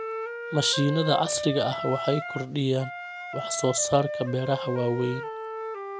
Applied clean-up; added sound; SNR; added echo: none; Wind instrument, woodwind instrument; 7 dB; none.